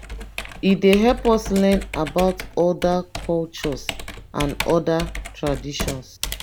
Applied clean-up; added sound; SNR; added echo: none; Computer keyboard; 10 dB; none.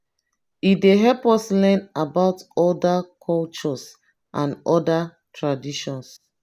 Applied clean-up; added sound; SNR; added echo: none; none; none; none.